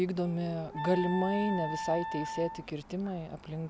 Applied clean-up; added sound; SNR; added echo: none; Wind instrument, woodwind instrument; 7 dB; none.